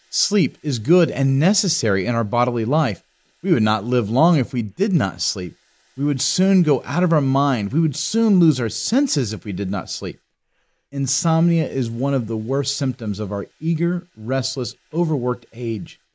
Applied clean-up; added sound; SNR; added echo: neural mask model Resemble Enhance denoiser.